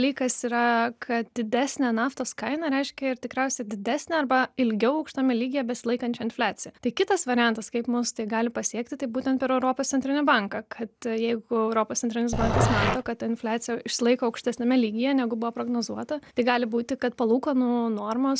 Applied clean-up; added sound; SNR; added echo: none; Growling; -1 dB; none.